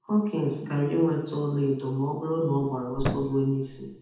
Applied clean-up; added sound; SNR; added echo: none; Thump, thud; 7 dB; reverberation time 0.8 s.